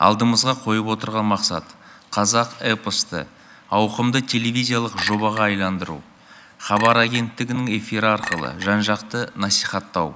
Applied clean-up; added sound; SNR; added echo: none; Chink, clink; 12 dB; none.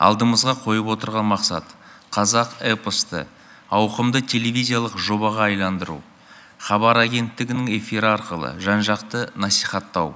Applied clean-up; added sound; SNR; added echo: none; none; none; none.